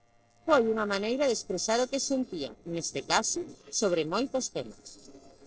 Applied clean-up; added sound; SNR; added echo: neural separator model SepFormer DNS4.